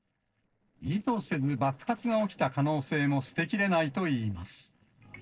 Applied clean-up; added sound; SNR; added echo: neural separator model SepFormer DNS4.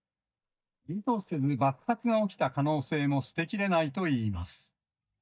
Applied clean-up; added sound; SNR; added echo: neural mask model DeepFilterNet 3.